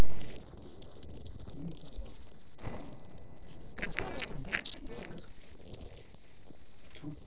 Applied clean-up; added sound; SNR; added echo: neural separator model SepFormer DNS4.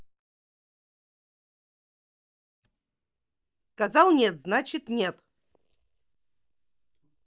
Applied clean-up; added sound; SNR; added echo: neural mask model DeepFilterNet 3.